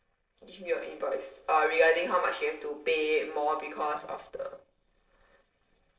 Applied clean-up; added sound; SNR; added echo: neural separator model SepFormer DNS4.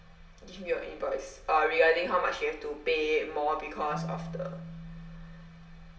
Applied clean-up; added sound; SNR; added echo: none; Marimba, xylophone; 15 dB; reverberation time 0.7 s.